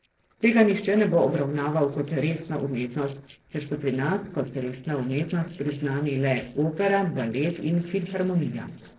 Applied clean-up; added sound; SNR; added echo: neural separator model SepFormer DNS4.